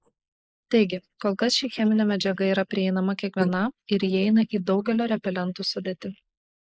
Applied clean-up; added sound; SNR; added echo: neural mask model Resemble Enhance denoiser.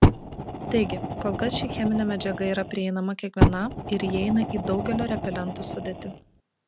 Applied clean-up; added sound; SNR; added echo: none; Fire; -1 dB; none.